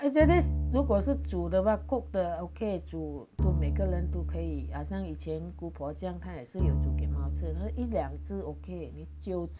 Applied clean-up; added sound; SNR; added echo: none; Bowed string instrument; 0 dB; none.